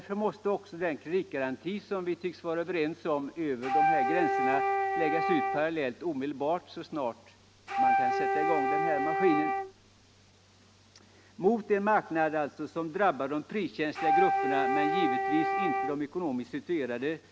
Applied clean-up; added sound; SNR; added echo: none; Wind instrument, woodwind instrument; -2 dB; none.